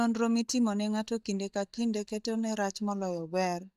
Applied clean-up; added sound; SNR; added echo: neural mask model DeepFilterNet 3.